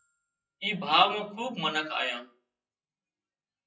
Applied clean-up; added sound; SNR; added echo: classical method WPE with log-MMSE.